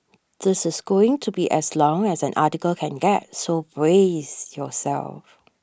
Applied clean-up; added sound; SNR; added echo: none; none; none; none.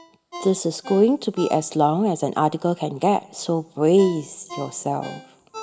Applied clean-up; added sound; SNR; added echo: none; Ringtone; 19 dB; reverberation time 0.7 s.